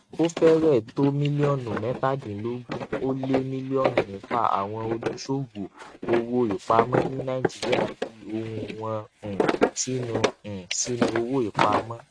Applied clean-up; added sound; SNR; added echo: neural mask model RNNoise.